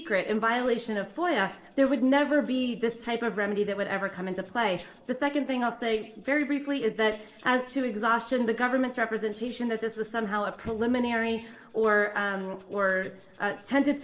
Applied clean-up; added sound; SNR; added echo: neural separator model SepFormer DNS4.